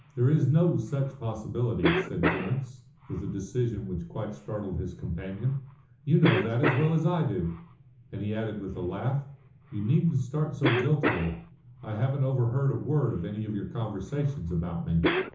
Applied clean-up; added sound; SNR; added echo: none; Cough; 7 dB; reverberation time 0.7 s.